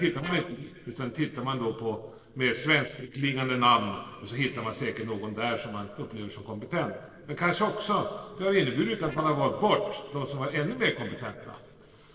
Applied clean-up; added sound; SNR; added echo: neural separator model SepFormer DNS4.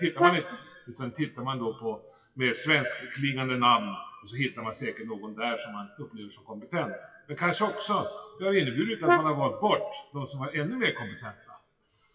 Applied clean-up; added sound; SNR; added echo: classical method WPE with log-MMSE.